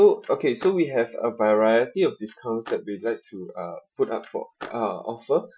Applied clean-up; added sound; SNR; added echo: classical method Wiener filter.